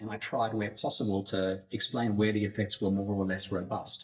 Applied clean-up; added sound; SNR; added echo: neural mask model DeepFilterNet 3.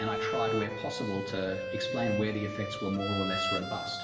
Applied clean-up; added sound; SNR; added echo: none; Bowed string instrument; 2 dB; reverberation time 1.1 s.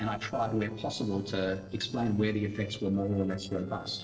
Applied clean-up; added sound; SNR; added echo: neural separator model SepFormer DNS4.